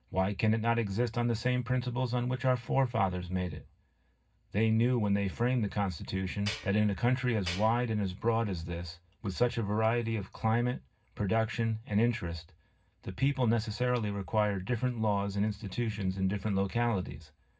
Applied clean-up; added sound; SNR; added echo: none; Tools; 9 dB; reverberation time 0.4 s.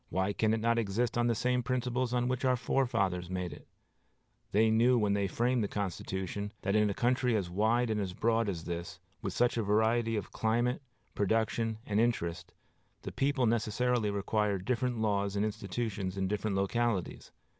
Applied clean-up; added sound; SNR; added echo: none; none; none; none.